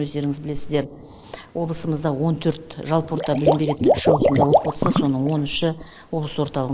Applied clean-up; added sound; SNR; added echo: neural mask model Resemble Enhance denoiser.